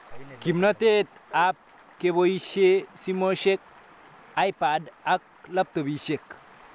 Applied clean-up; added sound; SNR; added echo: none; none; none; none.